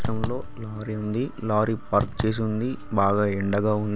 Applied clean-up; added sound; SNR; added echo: none; Fireworks; 13 dB; none.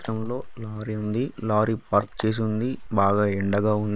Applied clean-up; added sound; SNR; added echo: neural mask model Resemble Enhance denoiser.